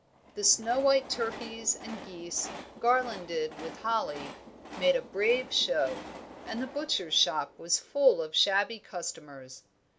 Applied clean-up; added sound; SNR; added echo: none; Train; 16 dB; none.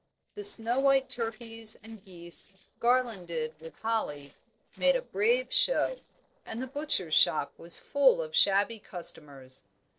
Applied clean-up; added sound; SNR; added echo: neural separator model SepFormer DNS4.